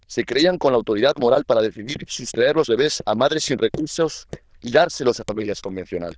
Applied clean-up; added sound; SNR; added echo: neural diffusion model UNIVERSE++.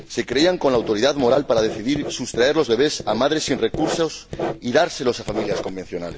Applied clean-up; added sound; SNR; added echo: none; Writing; 11 dB; none.